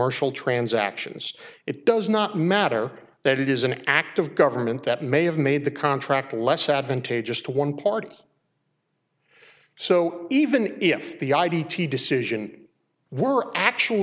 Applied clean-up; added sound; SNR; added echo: none; none; none; none.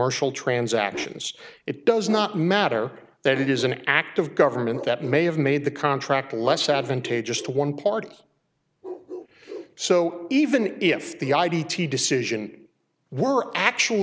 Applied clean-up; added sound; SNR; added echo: none; Bark; 18 dB; none.